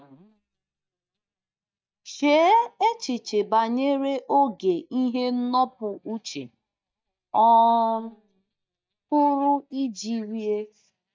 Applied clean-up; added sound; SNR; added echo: neural mask model DeepFilterNet 3.